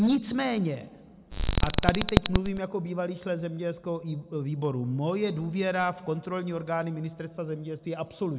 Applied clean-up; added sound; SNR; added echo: none; Alarm; -4 dB; none.